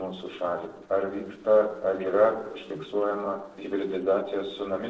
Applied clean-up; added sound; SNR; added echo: neural separator model SepFormer DNS4.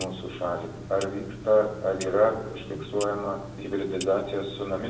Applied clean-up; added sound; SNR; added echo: none; Clock; 12 dB; reverberation time 0.8 s.